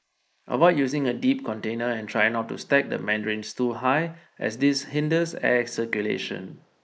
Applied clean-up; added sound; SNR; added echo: neural mask model Resemble Enhance denoiser.